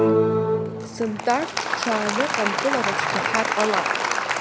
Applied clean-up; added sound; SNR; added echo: none; Applause; -4 dB; none.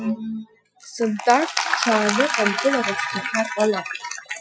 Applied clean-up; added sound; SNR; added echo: classical method Wiener filter.